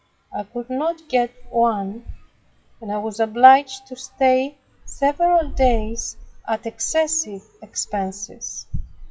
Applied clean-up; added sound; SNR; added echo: classical method WPE with log-MMSE.